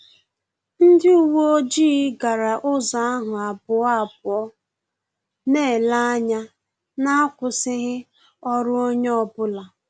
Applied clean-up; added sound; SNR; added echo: none; none; none; none.